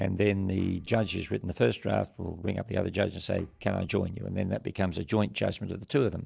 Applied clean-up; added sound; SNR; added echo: neural separator model SepFormer DNS4.